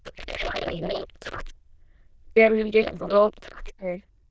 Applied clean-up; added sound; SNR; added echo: neural diffusion model UNIVERSE++.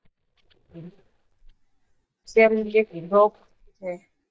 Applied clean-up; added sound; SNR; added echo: neural mask model DeepFilterNet 3.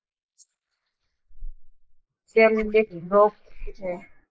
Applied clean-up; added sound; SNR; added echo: neural mask model Resemble Enhance denoiser.